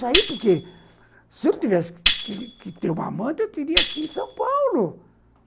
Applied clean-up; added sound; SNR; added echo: none; Tambourine; 2 dB; none.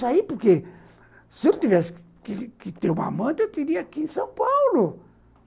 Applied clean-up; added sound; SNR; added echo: none; none; none; none.